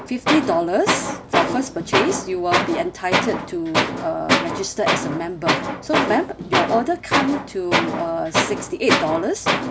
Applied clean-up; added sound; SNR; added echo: none; Tools; -1 dB; none.